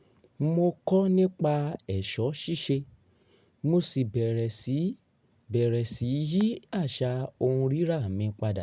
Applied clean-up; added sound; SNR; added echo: none; none; none; none.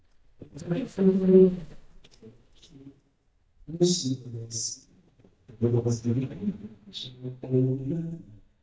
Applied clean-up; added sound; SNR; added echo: neural mask model DeepFilterNet 3.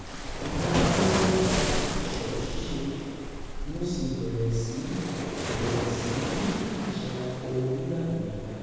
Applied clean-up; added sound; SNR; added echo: none; Waves, surf; 0 dB; reverberation time 2.1 s.